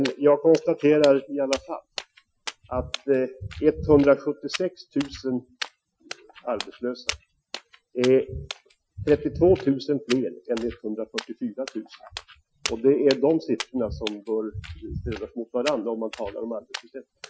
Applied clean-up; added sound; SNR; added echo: classical method Wiener filter.